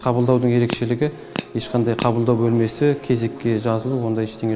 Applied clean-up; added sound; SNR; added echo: none; Crack / Crackle; 13 dB; none.